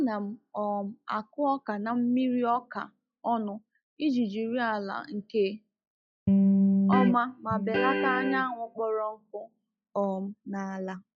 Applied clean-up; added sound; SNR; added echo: classical method log-MMSE.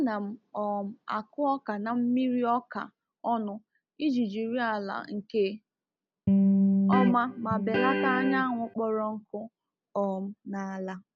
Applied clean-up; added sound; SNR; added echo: none; Electric guitar; -5 dB; none.